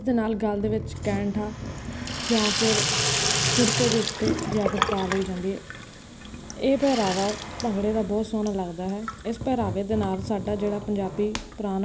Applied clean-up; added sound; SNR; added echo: none; Sink (filling or washing) / Water tap, faucet; 3 dB; none.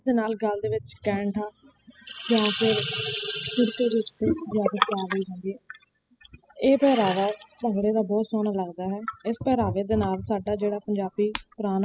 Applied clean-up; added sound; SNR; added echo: classical method spectral subtraction.